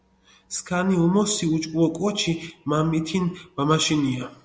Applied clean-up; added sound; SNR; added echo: none; none; none; none.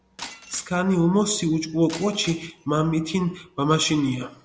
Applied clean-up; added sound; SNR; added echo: none; Shatter; 19 dB; none.